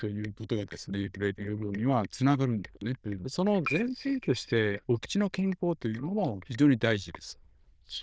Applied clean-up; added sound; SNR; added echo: neural diffusion model UNIVERSE++.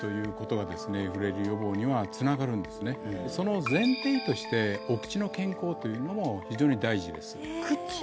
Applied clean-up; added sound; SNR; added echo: none; Brass instrument; 13 dB; none.